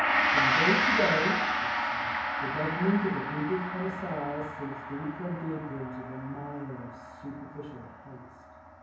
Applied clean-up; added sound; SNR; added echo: none; Gong; -3 dB; reverberation time 0.9 s.